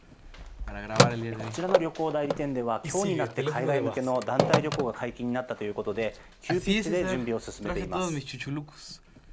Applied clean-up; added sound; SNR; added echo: none; Telephone; -1 dB; none.